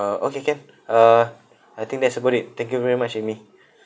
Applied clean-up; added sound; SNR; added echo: none; none; none; none.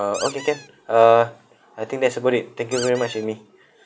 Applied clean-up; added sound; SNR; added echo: none; Squeak; 13 dB; none.